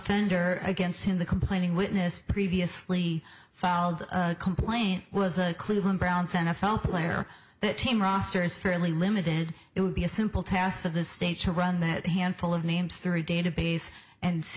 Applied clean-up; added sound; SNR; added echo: none; none; none; none.